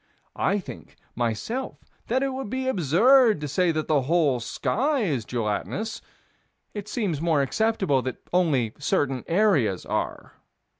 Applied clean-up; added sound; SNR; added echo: none; none; none; none.